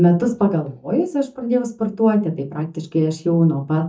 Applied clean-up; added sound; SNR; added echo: neural mask model DeepFilterNet 3.